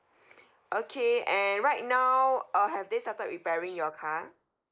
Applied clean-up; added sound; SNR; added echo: neural mask model Resemble Enhance denoiser.